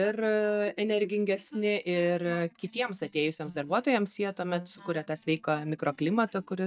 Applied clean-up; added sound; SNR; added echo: neural mask model DeepFilterNet 3.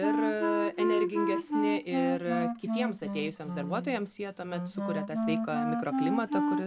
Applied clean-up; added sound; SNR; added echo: none; Wind instrument, woodwind instrument; -3 dB; none.